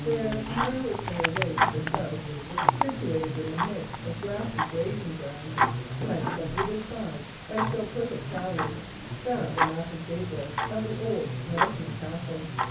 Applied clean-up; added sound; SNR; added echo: none; Tick-tock; -2 dB; reverberation time 0.6 s.